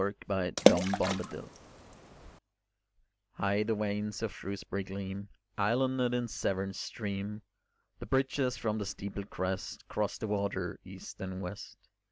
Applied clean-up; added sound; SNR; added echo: none; Water / Splash, splatter; -4 dB; none.